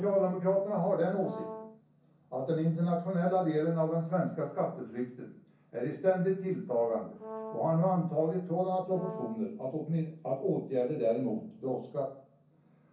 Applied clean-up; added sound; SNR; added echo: none; Brass instrument; 12 dB; reverberation time 0.6 s.